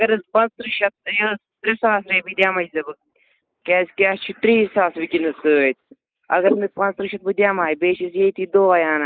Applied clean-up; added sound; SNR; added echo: neural mask model Resemble Enhance denoiser.